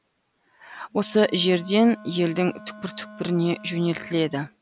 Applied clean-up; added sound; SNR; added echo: none; Wind instrument, woodwind instrument; 20 dB; none.